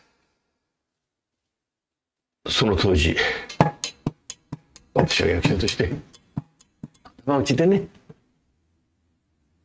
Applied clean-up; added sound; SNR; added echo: neural mask model RNNoise.